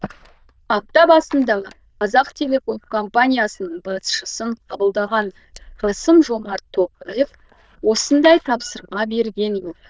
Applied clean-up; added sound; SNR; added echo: neural diffusion model UNIVERSE++.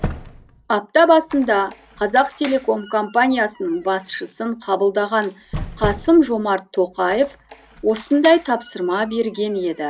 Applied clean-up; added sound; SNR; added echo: none; Squeak; 15 dB; none.